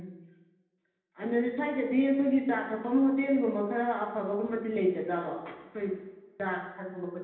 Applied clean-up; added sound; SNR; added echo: none; none; none; reverberation time 0.9 s.